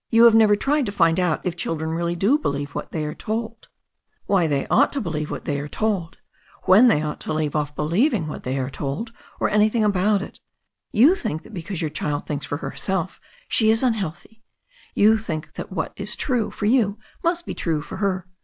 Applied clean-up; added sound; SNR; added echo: none; none; none; none.